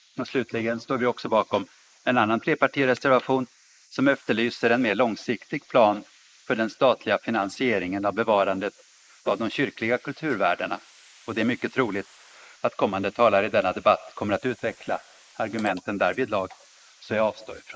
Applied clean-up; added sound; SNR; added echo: neural mask model Resemble Enhance denoiser.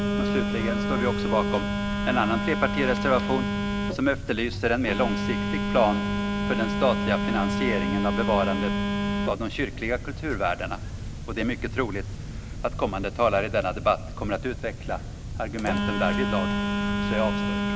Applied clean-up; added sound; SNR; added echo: none; Telephone; 0 dB; none.